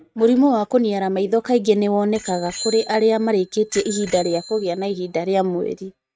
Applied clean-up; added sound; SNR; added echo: neural mask model RNNoise.